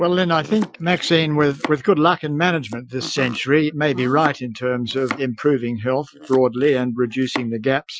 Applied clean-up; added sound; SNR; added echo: classical method Wiener filter.